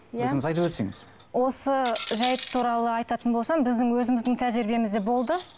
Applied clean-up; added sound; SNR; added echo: none; Coin (dropping); 16 dB; none.